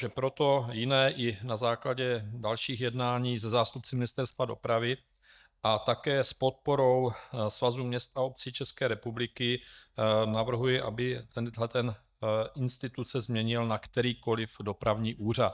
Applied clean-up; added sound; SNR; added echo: neural mask model DeepFilterNet 3.